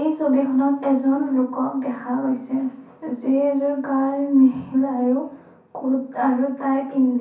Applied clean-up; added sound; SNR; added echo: none; none; none; reverberation time 0.6 s.